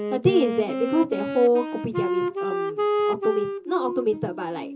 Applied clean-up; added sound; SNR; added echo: none; Wind instrument, woodwind instrument; 3 dB; reverberation time 0.2 s.